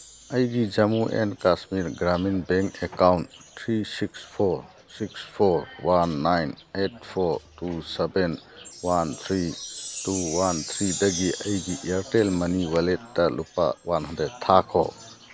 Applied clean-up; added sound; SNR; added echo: none; Chime; 16 dB; none.